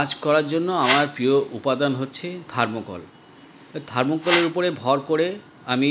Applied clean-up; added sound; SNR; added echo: none; Whoosh, swoosh, swish; 3 dB; none.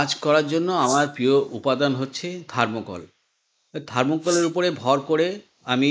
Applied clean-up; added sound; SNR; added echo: neural mask model Resemble Enhance denoiser.